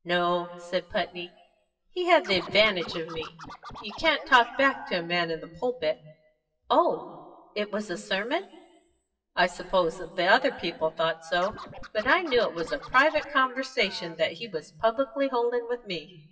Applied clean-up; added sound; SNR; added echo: classical method WPE with log-MMSE.